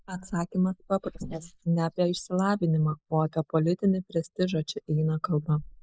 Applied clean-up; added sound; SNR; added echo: neural mask model Resemble Enhance denoiser.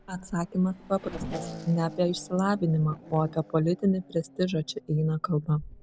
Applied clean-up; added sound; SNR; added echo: none; Race car, auto racing / Accelerating, revving, vroom; 16 dB; none.